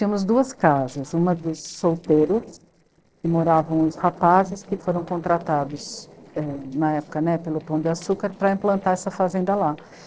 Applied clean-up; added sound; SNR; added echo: neural separator model SepFormer DNS4.